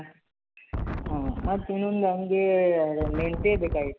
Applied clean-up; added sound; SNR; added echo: none; Wind; 4 dB; none.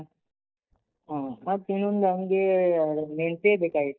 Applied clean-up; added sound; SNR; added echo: neural mask model DeepFilterNet 3.